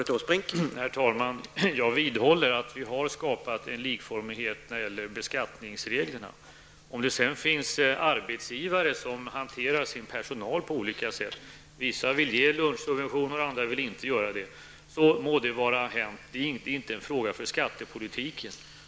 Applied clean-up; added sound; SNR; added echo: none; none; none; none.